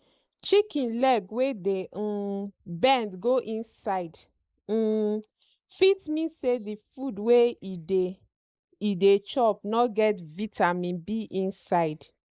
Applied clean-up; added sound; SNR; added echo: neural mask model Resemble Enhance denoiser.